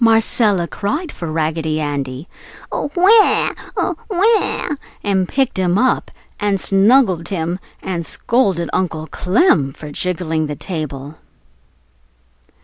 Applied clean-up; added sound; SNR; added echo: none; none; none; none.